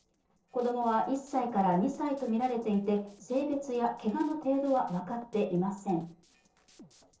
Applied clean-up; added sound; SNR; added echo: neural separator model SepFormer DNS4.